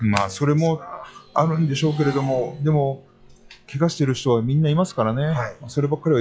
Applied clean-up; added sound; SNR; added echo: classical method log-MMSE.